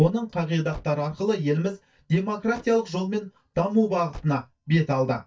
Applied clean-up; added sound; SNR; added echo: neural mask model DeepFilterNet 3.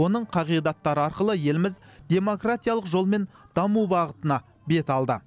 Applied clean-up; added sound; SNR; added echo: none; none; none; none.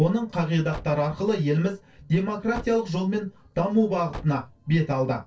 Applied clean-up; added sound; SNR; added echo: neural separator model SepFormer DNS4.